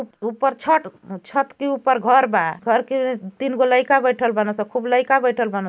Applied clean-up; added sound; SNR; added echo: none; none; none; none.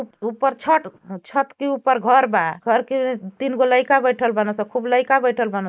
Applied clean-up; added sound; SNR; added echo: neural mask model Resemble Enhance denoiser.